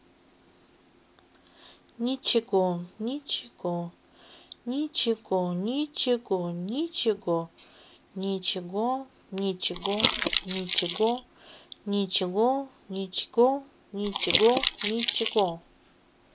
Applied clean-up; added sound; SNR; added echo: neural mask model Resemble Enhance denoiser.